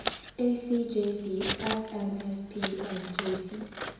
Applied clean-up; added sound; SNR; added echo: none; Scissors; 4 dB; reverberation time 1.0 s.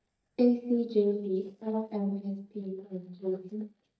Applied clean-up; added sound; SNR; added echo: neural mask model DeepFilterNet 3.